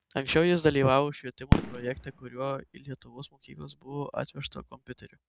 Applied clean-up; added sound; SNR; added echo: none; Fireworks; 4 dB; none.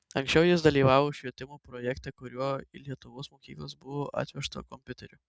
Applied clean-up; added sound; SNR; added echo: none; none; none; none.